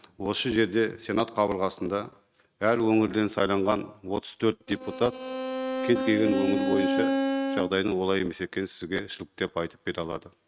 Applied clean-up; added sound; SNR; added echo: neural mask model RNNoise.